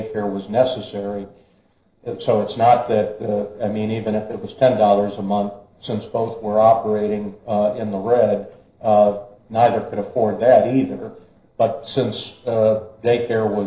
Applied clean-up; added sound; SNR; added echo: neural separator model SepFormer DNS4.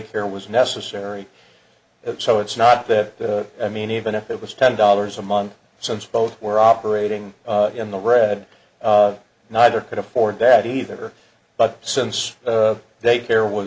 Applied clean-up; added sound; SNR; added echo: none; none; none; none.